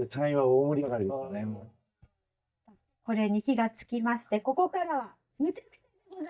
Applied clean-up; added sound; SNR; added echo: neural mask model DeepFilterNet 3.